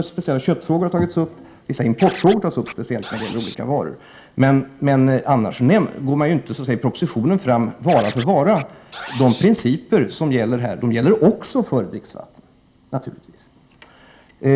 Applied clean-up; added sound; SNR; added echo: none; Scratching (performance technique); 16 dB; reverberation time 0.5 s.